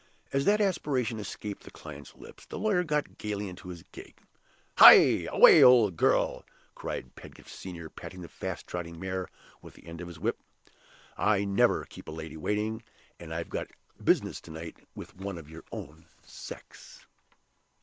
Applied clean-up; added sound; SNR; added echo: none; none; none; none.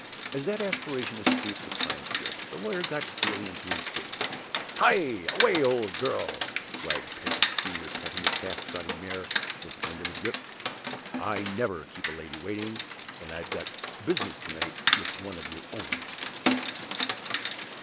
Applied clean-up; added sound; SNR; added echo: none; Rain; -3 dB; none.